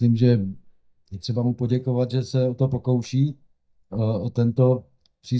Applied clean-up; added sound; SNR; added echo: neural mask model DeepFilterNet 3.